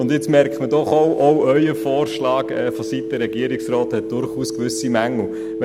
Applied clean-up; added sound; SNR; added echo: none; Telephone; 7 dB; none.